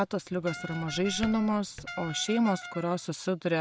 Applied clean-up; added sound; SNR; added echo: none; Brass instrument + Drawer open or close; 13 dB; none.